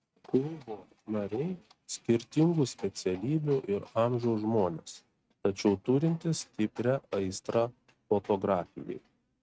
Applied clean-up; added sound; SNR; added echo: neural mask model RNNoise.